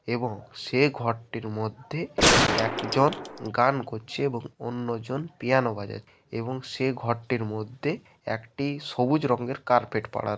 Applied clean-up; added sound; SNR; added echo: none; Gunshot, gunfire; -4 dB; none.